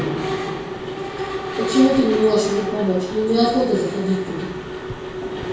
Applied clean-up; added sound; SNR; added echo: none; Mechanisms; 6 dB; reverberation time 0.6 s.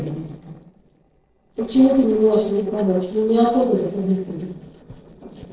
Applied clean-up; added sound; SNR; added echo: neural separator model SepFormer DNS4.